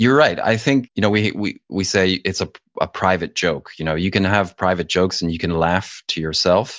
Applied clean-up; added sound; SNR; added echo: none; none; none; none.